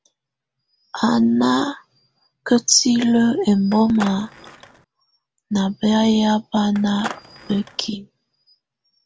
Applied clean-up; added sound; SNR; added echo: none; Skateboard; 14 dB; none.